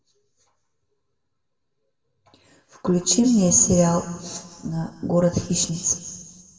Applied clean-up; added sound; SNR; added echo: none; none; none; reverberation time 1.4 s.